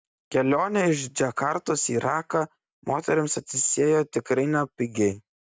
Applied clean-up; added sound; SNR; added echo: none; none; none; none.